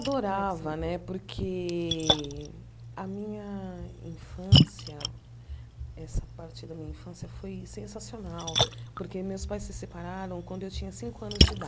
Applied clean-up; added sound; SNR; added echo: none; Splash, splatter; -5 dB; none.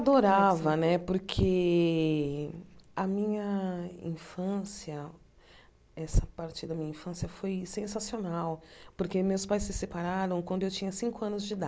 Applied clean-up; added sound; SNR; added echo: none; none; none; none.